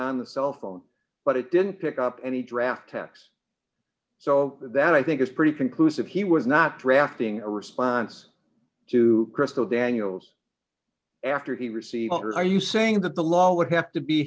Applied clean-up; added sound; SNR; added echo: none; none; none; none.